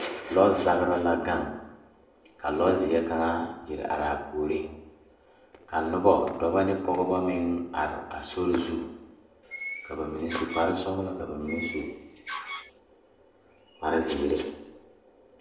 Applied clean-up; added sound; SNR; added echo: none; Door; 10 dB; reverberation time 0.7 s.